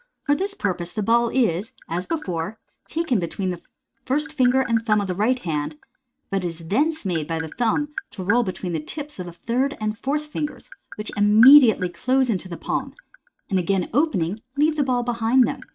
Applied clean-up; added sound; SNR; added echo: neural mask model RNNoise.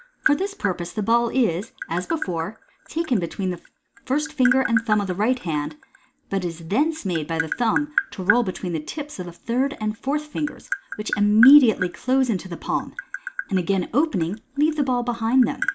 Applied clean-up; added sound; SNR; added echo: none; Tap; 10 dB; none.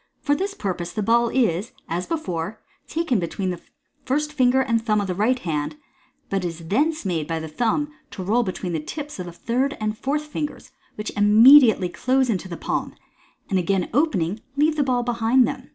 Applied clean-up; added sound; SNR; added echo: none; none; none; none.